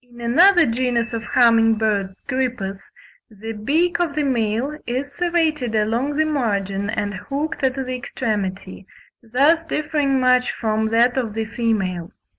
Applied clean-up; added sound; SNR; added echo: none; Bicycle bell; 13 dB; none.